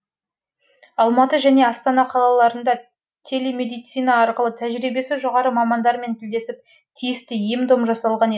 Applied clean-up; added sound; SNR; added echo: none; none; none; none.